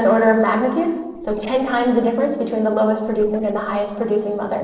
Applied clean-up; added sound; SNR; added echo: neural separator model SepFormer DNS4.